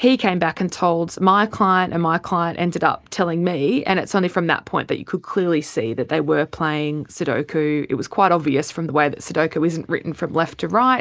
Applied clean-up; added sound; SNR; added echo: neural mask model Resemble Enhance denoiser.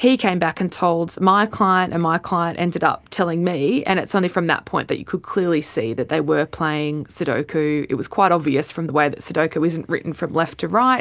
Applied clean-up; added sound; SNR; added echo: none; none; none; none.